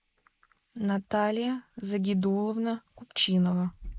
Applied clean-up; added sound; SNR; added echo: neural mask model Resemble Enhance denoiser.